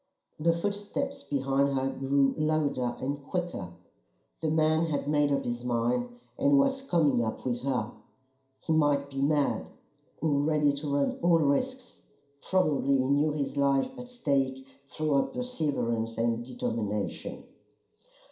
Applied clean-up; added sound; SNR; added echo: none; none; none; reverberation time 0.5 s.